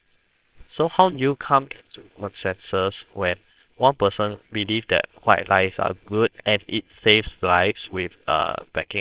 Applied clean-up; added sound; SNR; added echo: neural separator model SepFormer WHAMR!.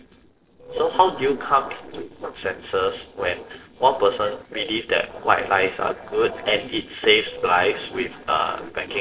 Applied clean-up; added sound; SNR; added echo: neural separator model SepFormer DNS4.